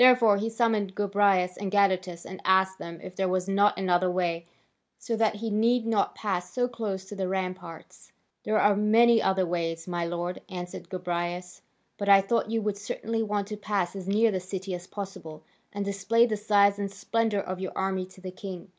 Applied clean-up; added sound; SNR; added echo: none; none; none; none.